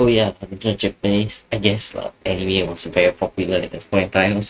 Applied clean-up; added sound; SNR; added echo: neural mask model RNNoise.